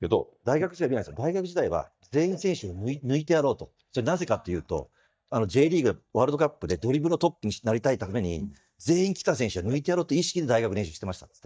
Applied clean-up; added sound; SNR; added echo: neural mask model DeepFilterNet 3.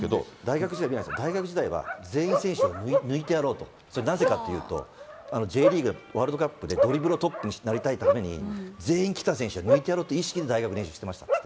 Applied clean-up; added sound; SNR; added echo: none; Bark; 3 dB; none.